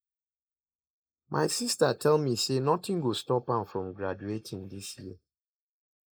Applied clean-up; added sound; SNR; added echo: neural mask model Resemble Enhance denoiser.